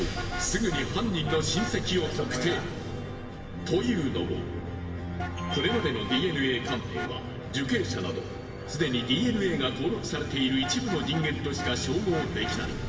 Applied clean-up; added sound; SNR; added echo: none; Vehicle horn, car horn, honking; 14 dB; reverberation time 1.9 s.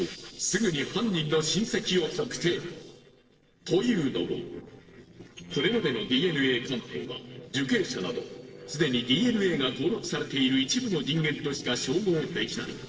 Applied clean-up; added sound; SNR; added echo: neural separator model SepFormer DNS4.